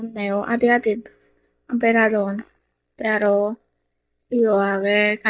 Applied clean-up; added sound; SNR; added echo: neural mask model DeepFilterNet 3.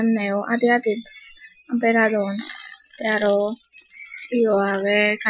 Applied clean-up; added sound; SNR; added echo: classical method Wiener filter.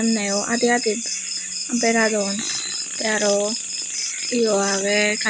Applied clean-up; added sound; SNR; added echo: none; none; none; none.